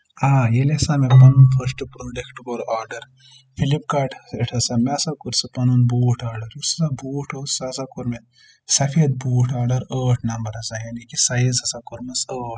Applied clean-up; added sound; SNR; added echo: classical method spectral subtraction.